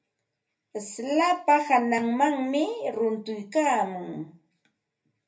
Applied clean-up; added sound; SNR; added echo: none; none; none; reverberation time 0.3 s.